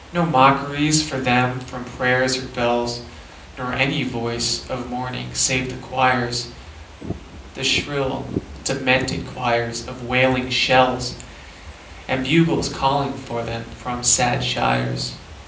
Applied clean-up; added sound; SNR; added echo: none; Fireworks / Ocean; 16 dB; reverberation time 0.6 s.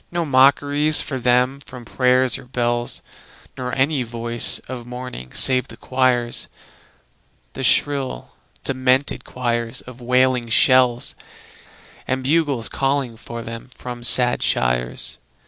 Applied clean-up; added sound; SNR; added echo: none; none; none; none.